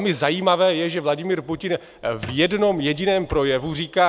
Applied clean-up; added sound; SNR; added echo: none; Squeak; 20 dB; none.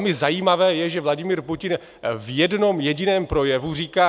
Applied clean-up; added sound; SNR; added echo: none; none; none; none.